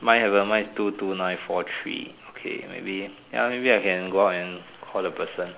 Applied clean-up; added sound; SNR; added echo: none; none; none; none.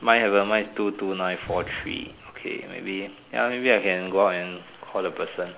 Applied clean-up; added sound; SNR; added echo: none; Boom; 19 dB; none.